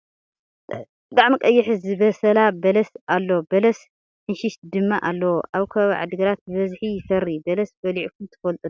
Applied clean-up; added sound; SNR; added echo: none; none; none; none.